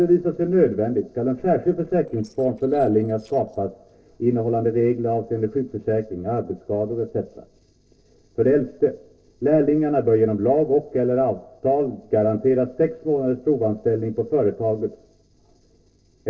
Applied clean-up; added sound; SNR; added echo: neural separator model SepFormer DNS4.